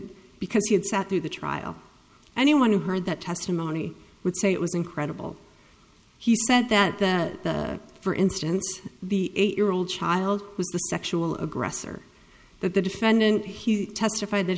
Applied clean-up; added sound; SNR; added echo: none; none; none; none.